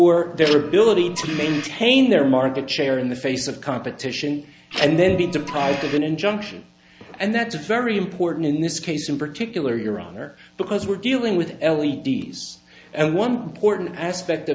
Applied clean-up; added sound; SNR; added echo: none; Printer; 10 dB; none.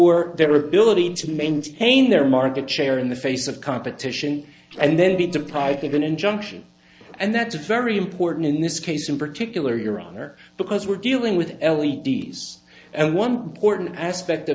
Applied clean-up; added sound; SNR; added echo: neural separator model SepFormer DNS4.